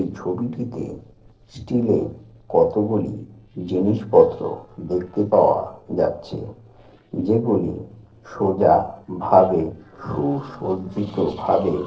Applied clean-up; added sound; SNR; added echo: neural separator model SepFormer DNS4.